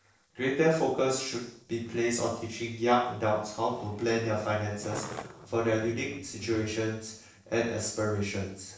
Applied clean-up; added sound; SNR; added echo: neural separator model SepFormer DNS4.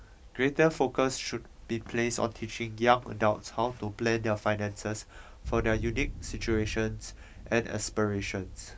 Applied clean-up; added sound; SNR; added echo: none; none; none; none.